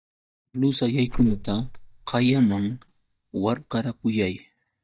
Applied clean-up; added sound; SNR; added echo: neural mask model DeepFilterNet 3.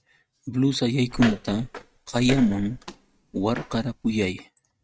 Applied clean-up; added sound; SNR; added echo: neural mask model RNNoise.